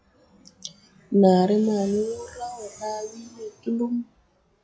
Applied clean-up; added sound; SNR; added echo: classical method WPE with log-MMSE.